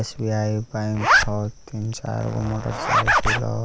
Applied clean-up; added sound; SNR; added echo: none; Zipper (clothing); -2 dB; none.